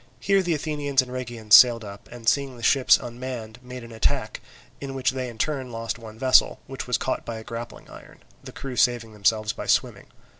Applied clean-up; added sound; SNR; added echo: none; none; none; none.